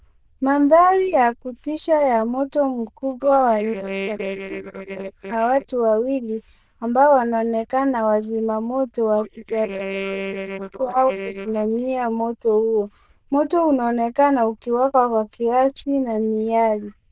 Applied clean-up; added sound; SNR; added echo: neural diffusion model UNIVERSE++.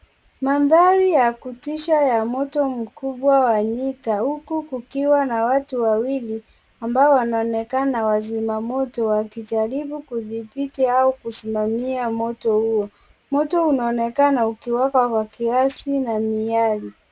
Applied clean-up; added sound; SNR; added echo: none; none; none; none.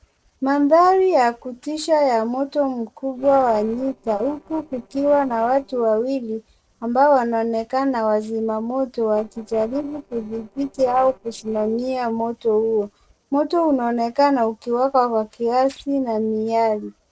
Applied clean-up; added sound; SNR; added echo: neural separator model SepFormer DNS4.